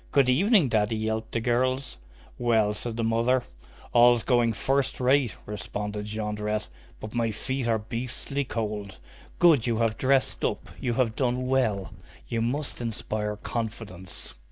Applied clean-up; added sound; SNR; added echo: neural mask model DeepFilterNet 3.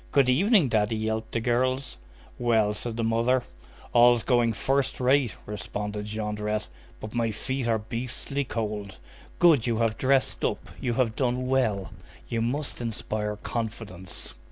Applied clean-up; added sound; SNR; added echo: none; Glass; 18 dB; none.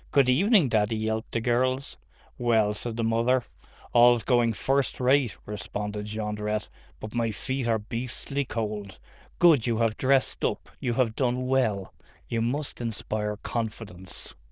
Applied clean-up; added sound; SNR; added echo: neural diffusion model UNIVERSE++.